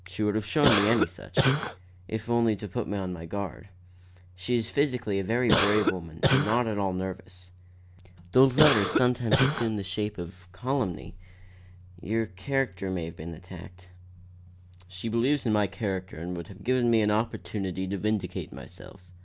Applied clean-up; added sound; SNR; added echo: none; Cough; -3 dB; none.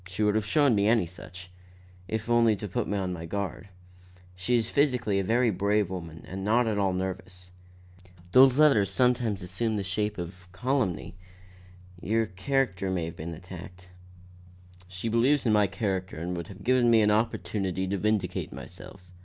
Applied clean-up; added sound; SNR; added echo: none; none; none; none.